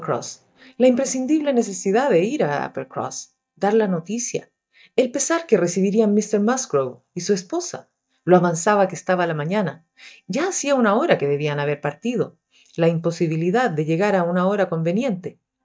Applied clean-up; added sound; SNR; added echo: neural mask model DeepFilterNet 3.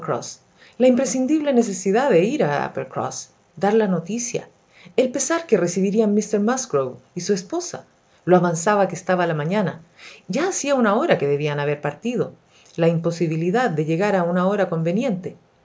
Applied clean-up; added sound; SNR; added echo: none; none; none; none.